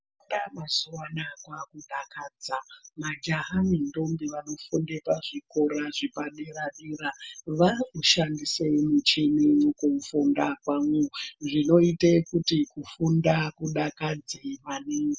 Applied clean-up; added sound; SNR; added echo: none; none; none; none.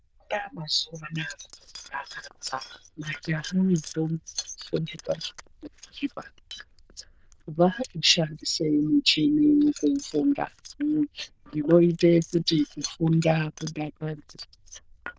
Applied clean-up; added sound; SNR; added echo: neural diffusion model UNIVERSE++.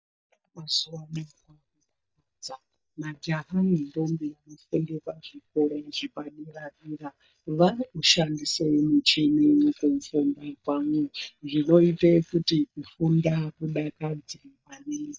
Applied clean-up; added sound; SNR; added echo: neural mask model DeepFilterNet 3.